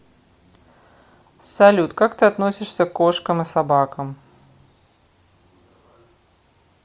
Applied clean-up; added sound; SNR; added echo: none; none; none; none.